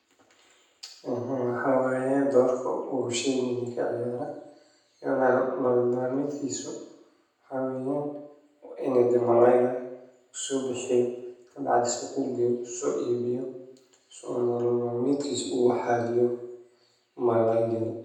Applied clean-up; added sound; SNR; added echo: none; none; none; reverberation time 0.9 s.